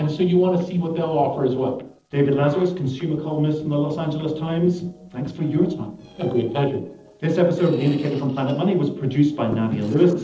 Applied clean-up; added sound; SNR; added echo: neural separator model SepFormer DNS4.